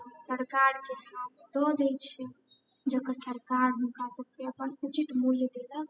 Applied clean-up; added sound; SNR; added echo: classical method spectral subtraction.